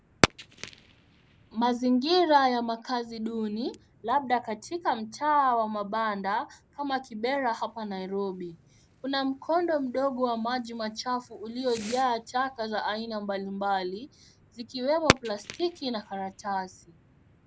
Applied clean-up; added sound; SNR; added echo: none; Fireworks; 9 dB; none.